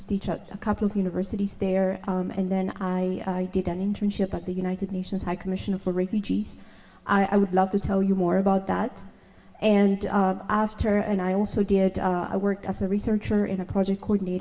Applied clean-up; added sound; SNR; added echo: none; none; none; reverberation time 2.4 s.